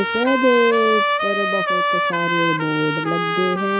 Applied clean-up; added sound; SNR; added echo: none; Trumpet; 0 dB; none.